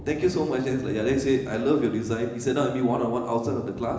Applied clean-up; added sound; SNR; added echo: none; Thunder; 19 dB; reverberation time 1.0 s.